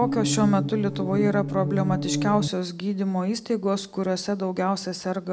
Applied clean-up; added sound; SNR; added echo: none; Musical instrument; 2 dB; none.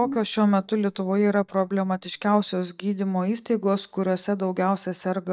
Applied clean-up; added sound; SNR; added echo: neural mask model DeepFilterNet 3.